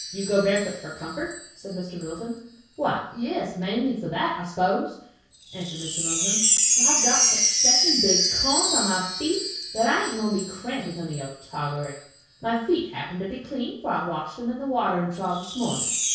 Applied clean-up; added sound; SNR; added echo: none; Wind chime; -1 dB; reverberation time 0.6 s.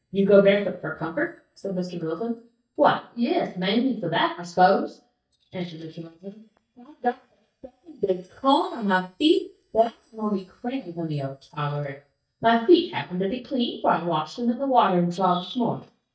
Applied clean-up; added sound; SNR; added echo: neural mask model DeepFilterNet 3.